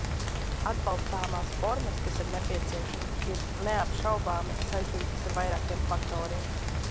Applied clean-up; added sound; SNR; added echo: none; Rain; -4 dB; none.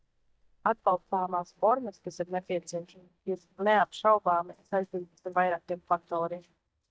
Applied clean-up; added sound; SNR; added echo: neural mask model DeepFilterNet 3.